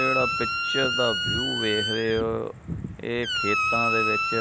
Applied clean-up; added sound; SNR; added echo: none; Squeak; -1 dB; none.